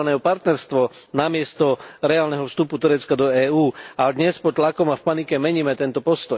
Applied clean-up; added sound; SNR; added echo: none; none; none; none.